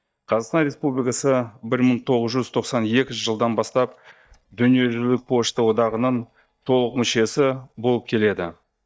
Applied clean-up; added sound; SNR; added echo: neural mask model DeepFilterNet 3.